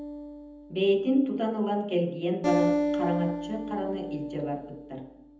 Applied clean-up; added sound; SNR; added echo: none; Acoustic guitar; 3 dB; reverberation time 0.8 s.